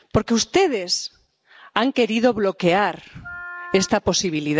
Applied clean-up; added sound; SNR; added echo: none; Wind instrument, woodwind instrument; 17 dB; none.